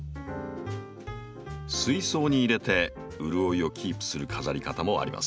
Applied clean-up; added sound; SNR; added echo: none; none; none; none.